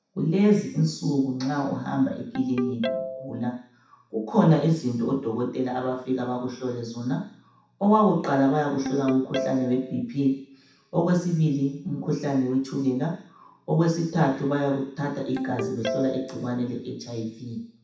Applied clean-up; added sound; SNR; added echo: none; Ringtone; 13 dB; reverberation time 0.7 s.